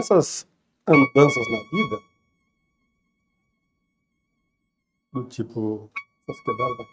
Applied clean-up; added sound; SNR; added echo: neural mask model RNNoise.